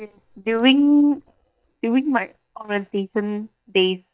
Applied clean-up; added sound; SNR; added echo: neural mask model DeepFilterNet 3.